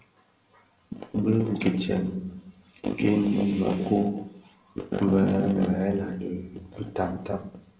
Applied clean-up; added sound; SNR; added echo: none; none; none; reverberation time 0.4 s.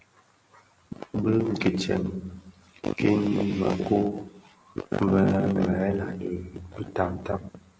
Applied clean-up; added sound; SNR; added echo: none; none; none; none.